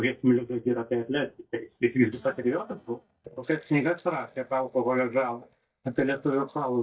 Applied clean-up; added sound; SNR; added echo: neural mask model DeepFilterNet 3.